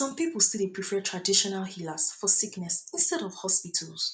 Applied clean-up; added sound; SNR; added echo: none; none; none; none.